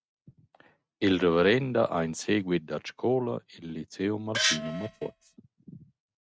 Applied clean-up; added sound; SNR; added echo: neural mask model RNNoise.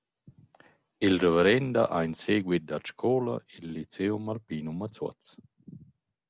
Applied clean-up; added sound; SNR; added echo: none; none; none; none.